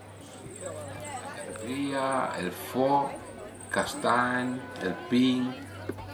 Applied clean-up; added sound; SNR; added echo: none; Crowd; 10 dB; none.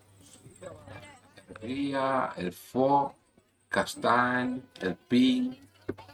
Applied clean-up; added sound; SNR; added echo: neural mask model RNNoise.